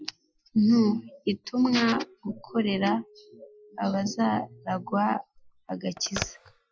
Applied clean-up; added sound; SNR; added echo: classical method Wiener filter.